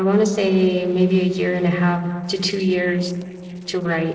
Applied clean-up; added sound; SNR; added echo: neural separator model SepFormer DNS4.